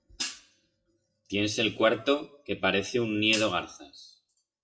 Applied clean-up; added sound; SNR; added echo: classical method WPE with log-MMSE.